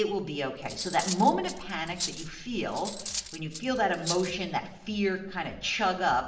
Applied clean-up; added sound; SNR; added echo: none; Cutlery, silverware; 9 dB; reverberation time 0.7 s.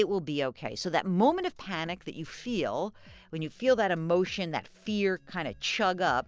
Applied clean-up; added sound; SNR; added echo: none; none; none; none.